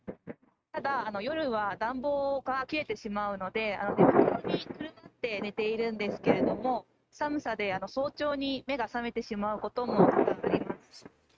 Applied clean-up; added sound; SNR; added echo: neural mask model RNNoise.